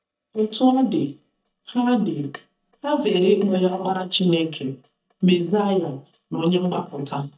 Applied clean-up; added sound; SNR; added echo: neural mask model DeepFilterNet 3.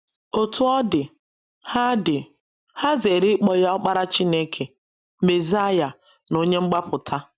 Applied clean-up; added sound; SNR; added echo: none; none; none; none.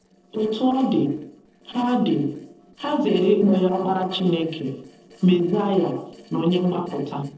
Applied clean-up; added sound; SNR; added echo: neural separator model SepFormer DNS4.